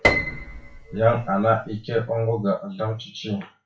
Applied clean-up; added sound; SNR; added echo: classical method WPE with log-MMSE.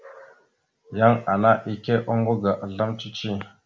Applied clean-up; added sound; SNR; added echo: none; none; none; none.